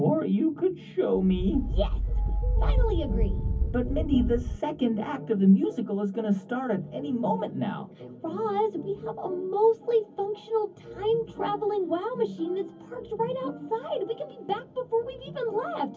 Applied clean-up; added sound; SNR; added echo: none; Thunder / Wind; -2 dB; reverberation time 0.3 s.